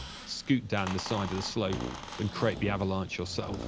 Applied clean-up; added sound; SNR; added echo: none; Squeak; 12 dB; none.